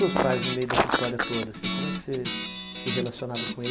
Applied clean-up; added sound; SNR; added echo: none; Walk, footsteps + Guitar; -2 dB; none.